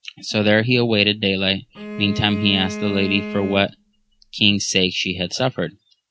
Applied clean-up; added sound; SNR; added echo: none; Bowed string instrument; 10 dB; none.